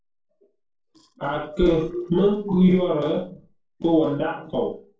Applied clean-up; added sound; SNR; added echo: neural separator model SepFormer DNS4.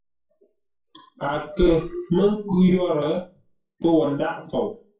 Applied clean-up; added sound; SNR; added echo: classical method WPE with log-MMSE.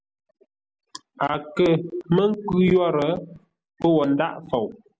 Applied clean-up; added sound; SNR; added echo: none; none; none; none.